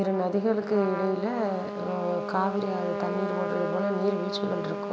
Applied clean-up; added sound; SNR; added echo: none; Trumpet; 4 dB; none.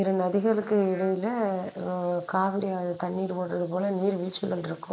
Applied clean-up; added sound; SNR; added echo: neural mask model Resemble Enhance denoiser.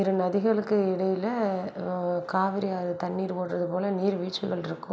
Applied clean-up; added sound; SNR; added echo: none; none; none; none.